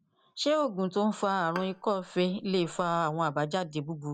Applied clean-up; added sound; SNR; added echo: none; Bowed string instrument; 18 dB; none.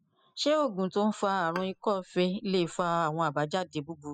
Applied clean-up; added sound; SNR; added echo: classical method spectral subtraction.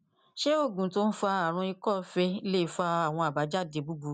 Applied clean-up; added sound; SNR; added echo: none; none; none; none.